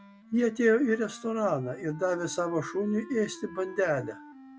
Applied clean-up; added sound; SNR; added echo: none; Wind instrument, woodwind instrument; 18 dB; none.